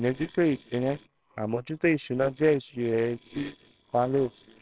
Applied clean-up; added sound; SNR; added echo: neural separator model SepFormer WHAMR!.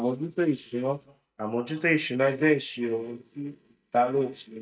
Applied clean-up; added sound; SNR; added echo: neural mask model DeepFilterNet 3.